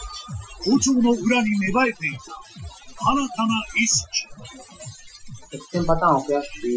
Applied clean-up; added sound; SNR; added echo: classical method Wiener filter.